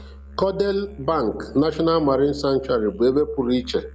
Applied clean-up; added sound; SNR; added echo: none; Musical instrument; 19 dB; none.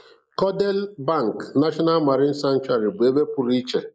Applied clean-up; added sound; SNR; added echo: neural mask model Resemble Enhance denoiser.